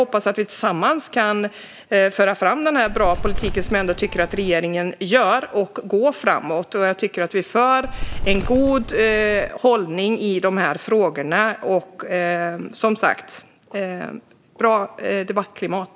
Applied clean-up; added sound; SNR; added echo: none; Bird; 5 dB; none.